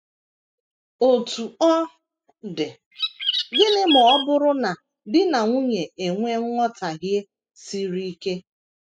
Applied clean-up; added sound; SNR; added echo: classical method spectral subtraction.